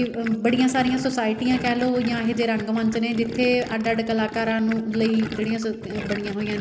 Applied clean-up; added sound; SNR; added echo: none; Gurgling; 12 dB; none.